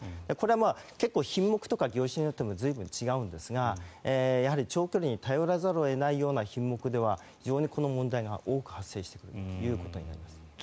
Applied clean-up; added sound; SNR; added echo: none; none; none; none.